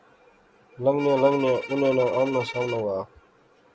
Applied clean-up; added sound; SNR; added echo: none; Bowed string instrument; 14 dB; none.